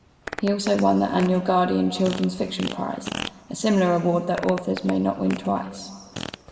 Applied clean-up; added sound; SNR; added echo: none; Fart; 14 dB; reverberation time 1.4 s.